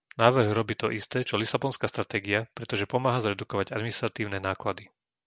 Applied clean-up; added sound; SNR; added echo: none; none; none; none.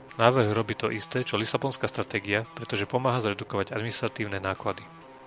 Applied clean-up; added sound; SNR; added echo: none; Guitar; 19 dB; none.